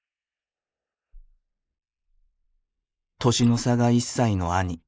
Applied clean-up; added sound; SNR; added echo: neural mask model Resemble Enhance denoiser.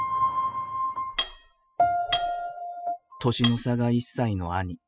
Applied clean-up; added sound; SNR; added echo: classical method spectral subtraction.